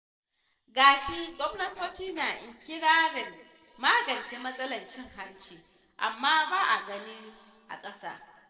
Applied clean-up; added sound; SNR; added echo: neural separator model SepFormer DNS4.